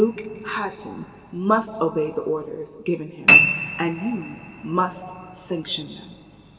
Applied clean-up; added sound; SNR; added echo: none; Piano; -1 dB; reverberation time 1.8 s.